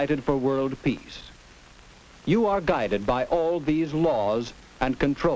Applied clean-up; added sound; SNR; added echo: none; none; none; none.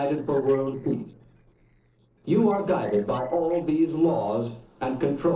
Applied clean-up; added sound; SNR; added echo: neural separator model SepFormer DNS4.